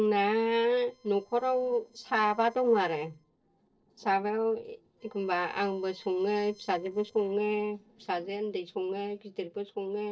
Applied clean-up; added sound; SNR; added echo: neural separator model SepFormer DNS4.